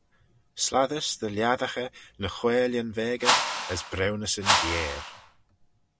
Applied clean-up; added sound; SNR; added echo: none; Whoosh, swoosh, swish; -1 dB; none.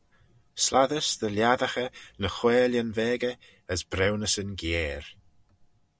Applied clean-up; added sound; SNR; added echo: none; none; none; none.